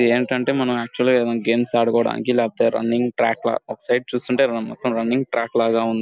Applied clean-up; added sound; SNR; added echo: none; none; none; none.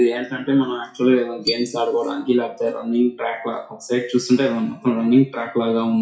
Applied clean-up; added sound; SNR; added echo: classical method WPE with log-MMSE.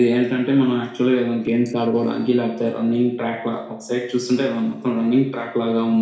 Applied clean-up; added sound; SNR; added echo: neural separator model SepFormer DNS4.